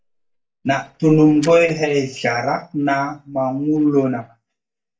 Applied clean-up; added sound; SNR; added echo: neural mask model DeepFilterNet 3.